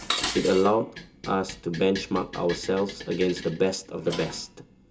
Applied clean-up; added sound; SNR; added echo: none; Dishes, pots, and pans; 10 dB; reverberation time 0.2 s.